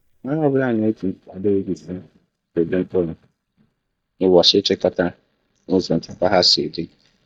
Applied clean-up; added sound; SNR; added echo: neural mask model DeepFilterNet 3.